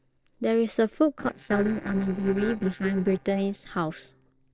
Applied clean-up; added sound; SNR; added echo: neural separator model SepFormer DNS4.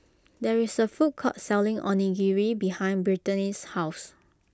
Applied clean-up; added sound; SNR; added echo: none; none; none; none.